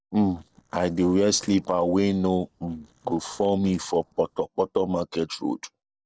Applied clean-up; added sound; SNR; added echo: neural separator model SepFormer DNS4.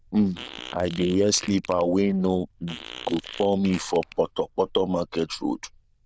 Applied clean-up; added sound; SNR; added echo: neural diffusion model UNIVERSE++.